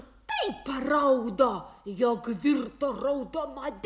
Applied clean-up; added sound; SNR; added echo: none; none; none; none.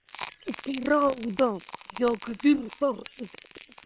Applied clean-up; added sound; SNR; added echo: neural separator model SepFormer WHAM!.